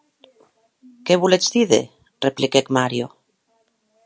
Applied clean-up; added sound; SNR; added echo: none; none; none; none.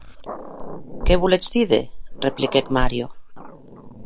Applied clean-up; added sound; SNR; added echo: none; Growling; 3 dB; none.